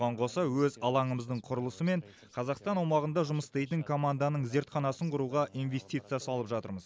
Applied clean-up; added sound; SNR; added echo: none; none; none; none.